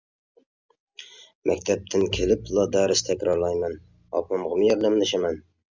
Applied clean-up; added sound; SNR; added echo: none; Bowed string instrument; 18 dB; none.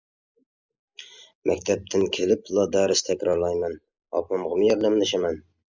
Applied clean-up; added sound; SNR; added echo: neural mask model Resemble Enhance denoiser.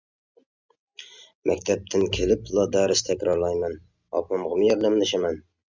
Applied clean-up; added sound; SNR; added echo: neural mask model RNNoise.